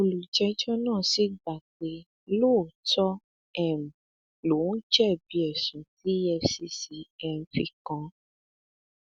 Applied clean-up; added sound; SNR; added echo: none; none; none; none.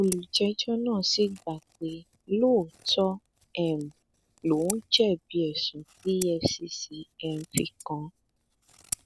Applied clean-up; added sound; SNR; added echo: none; Scissors; 12 dB; none.